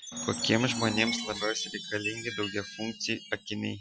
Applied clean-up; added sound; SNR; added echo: classical method Wiener filter.